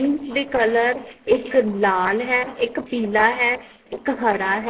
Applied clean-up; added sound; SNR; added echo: neural separator model SepFormer DNS4.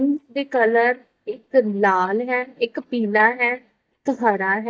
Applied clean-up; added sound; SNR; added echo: neural mask model DeepFilterNet 3.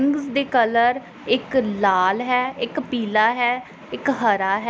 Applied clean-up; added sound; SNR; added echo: none; none; none; none.